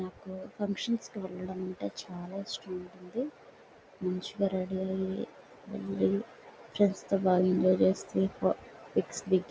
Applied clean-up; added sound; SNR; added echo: none; none; none; none.